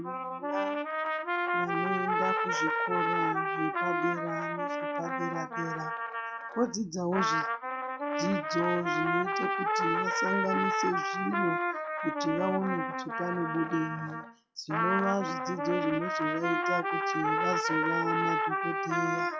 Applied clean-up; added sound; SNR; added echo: classical method log-MMSE.